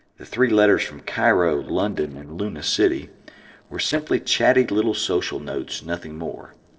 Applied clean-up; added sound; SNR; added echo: neural separator model SepFormer DNS4.